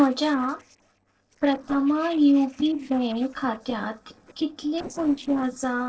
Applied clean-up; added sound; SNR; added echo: neural separator model SepFormer DNS4.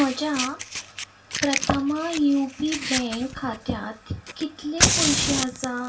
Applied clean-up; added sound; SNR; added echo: none; Fire; 2 dB; reverberation time 0.2 s.